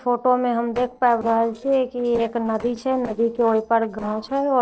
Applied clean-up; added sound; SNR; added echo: neural separator model SepFormer DNS4.